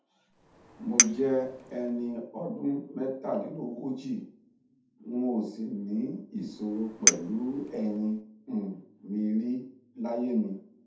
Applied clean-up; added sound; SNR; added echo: none; Chink, clink; -2 dB; reverberation time 0.6 s.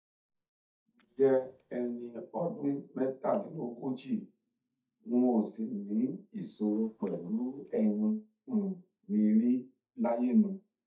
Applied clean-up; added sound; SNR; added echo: neural mask model DeepFilterNet 3.